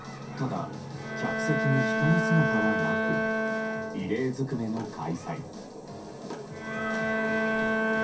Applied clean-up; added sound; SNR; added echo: none; Bowed string instrument; -1 dB; reverberation time 0.3 s.